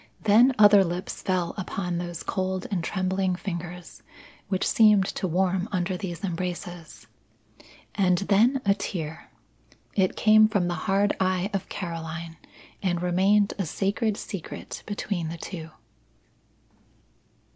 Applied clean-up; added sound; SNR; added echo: none; none; none; none.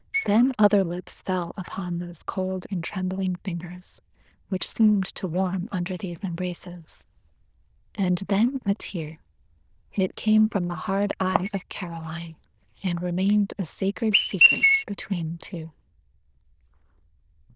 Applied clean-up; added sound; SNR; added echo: neural diffusion model UNIVERSE++.